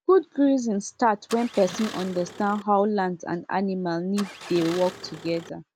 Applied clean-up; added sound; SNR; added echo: none; Engine starting; 15 dB; none.